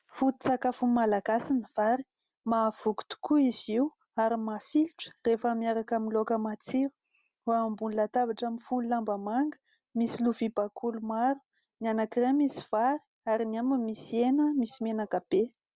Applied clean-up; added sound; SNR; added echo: none; none; none; none.